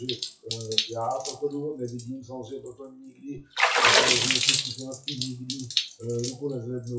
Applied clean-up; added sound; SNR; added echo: classical method WPE with log-MMSE.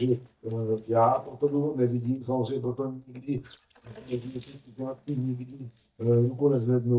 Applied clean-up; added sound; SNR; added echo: neural mask model DeepFilterNet 3.